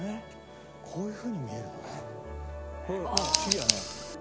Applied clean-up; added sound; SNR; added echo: none; Scissors; 0 dB; none.